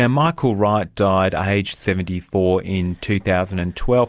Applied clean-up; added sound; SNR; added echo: none; none; none; none.